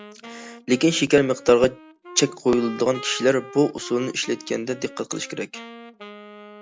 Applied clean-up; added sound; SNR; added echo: none; Wind instrument, woodwind instrument; 18 dB; none.